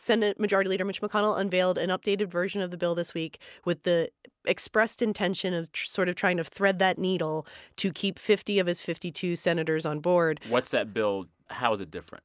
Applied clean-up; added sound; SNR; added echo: none; none; none; none.